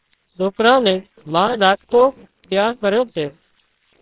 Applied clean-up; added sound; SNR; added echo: neural separator model SepFormer WHAMR!.